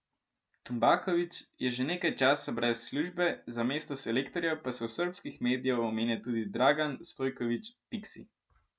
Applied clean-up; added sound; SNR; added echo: none; none; none; none.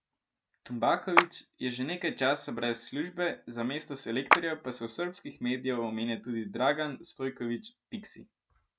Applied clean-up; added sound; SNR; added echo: none; Clapping; -2 dB; none.